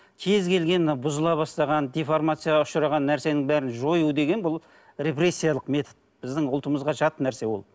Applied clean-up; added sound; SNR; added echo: none; none; none; none.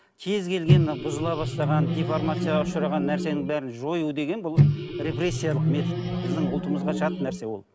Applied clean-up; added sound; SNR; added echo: none; Microwave oven; -4 dB; none.